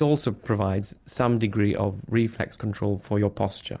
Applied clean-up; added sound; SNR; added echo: none; none; none; none.